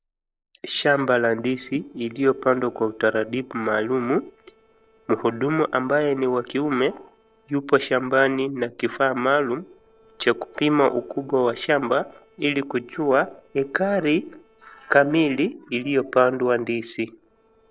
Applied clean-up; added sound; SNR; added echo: neural separator model SepFormer DNS4.